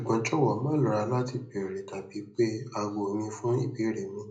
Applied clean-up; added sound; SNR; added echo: none; none; none; reverberation time 0.4 s.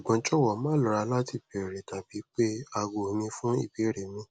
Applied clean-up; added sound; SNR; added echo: none; none; none; none.